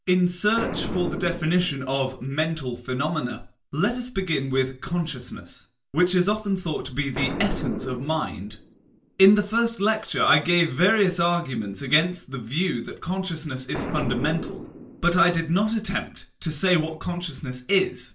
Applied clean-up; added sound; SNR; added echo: none; Boom; 13 dB; reverberation time 0.3 s.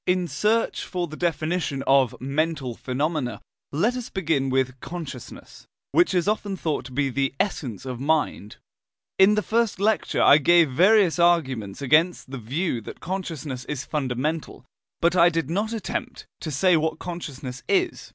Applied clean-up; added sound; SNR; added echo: none; none; none; none.